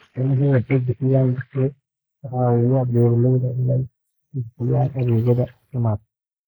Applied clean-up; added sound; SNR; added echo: neural mask model Resemble Enhance denoiser.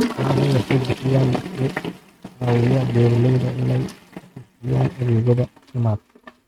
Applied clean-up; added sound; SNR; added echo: neural mask model RNNoise.